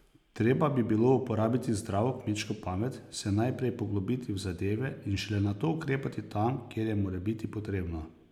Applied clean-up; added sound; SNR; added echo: none; none; none; none.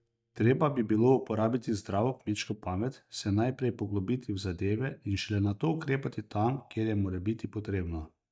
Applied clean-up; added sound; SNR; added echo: neural mask model DeepFilterNet 3.